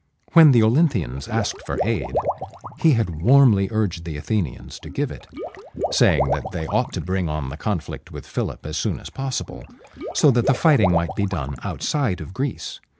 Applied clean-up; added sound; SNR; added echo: none; Water / Liquid; 10 dB; none.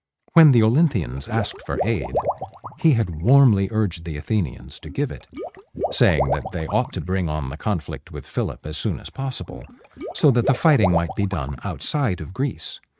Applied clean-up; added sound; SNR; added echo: neural mask model RNNoise.